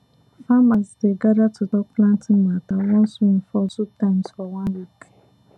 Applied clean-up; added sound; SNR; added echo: none; none; none; none.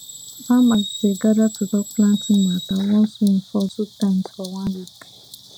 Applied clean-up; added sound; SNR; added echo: none; Bird vocalization, bird call, bird song; 16 dB; none.